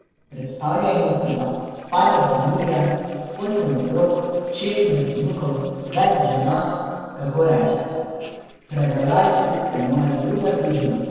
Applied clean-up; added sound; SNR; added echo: neural separator model SepFormer DNS4.